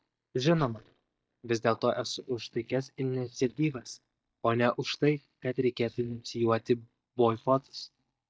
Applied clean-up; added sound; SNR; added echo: neural mask model DeepFilterNet 3.